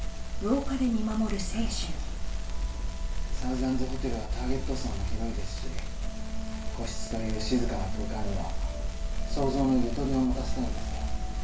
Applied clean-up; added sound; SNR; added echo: none; Crackle; -3 dB; reverberation time 0.2 s.